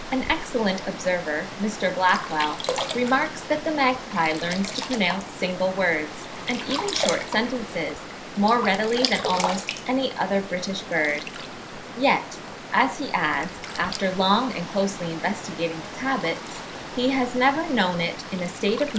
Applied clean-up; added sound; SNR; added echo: none; Sink (filling or washing) + Water; 8 dB; none.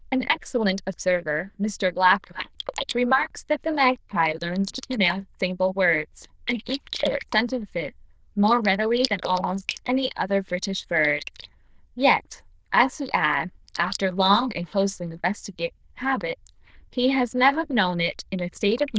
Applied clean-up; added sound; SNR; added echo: neural diffusion model UNIVERSE++.